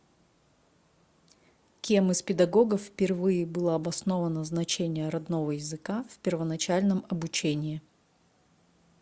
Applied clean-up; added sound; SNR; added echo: none; none; none; none.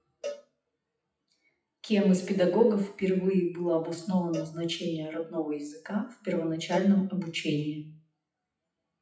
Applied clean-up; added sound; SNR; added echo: classical method WPE with log-MMSE.